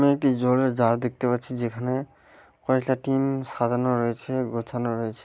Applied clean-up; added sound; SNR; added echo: none; none; none; none.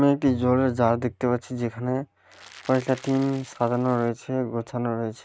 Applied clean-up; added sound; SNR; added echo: neural mask model RNNoise.